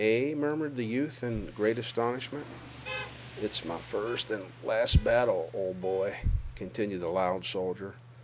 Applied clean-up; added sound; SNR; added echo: none; Rain; 18 dB; none.